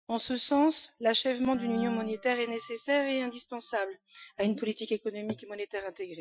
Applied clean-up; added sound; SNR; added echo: classical method Wiener filter.